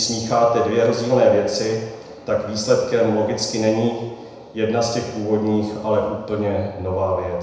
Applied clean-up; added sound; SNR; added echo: none; none; none; reverberation time 1.0 s.